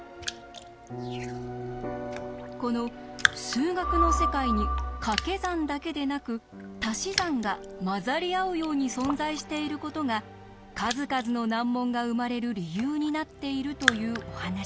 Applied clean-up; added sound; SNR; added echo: none; Raindrop; 8 dB; none.